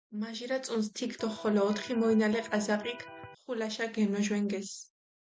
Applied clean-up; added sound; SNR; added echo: none; Electric guitar; 15 dB; none.